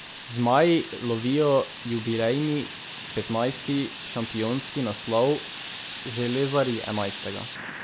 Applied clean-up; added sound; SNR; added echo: none; Fire; 12 dB; none.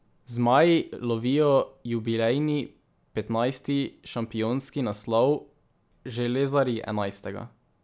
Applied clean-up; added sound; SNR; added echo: none; none; none; none.